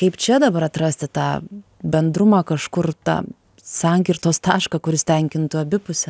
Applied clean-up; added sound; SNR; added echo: none; none; none; none.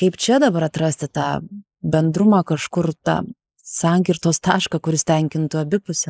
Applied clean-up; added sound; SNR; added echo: neural mask model Resemble Enhance denoiser.